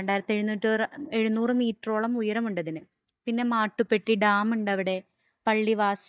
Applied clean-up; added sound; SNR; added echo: neural mask model DeepFilterNet 3.